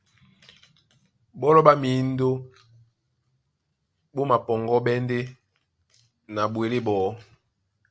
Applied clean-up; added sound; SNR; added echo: none; none; none; none.